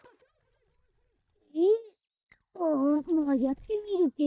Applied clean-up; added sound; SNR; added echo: neural mask model DeepFilterNet 3.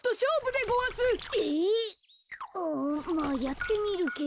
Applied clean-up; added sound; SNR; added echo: none; Water / Splash, splatter; 16 dB; none.